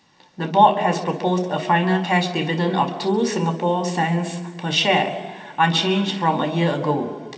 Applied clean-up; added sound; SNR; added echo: none; none; none; reverberation time 2.6 s.